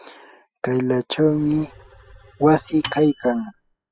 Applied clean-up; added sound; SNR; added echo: classical method spectral subtraction.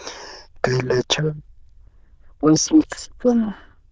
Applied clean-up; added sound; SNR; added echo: neural diffusion model UNIVERSE++.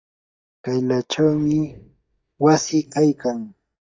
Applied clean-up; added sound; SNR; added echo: neural mask model DeepFilterNet 3.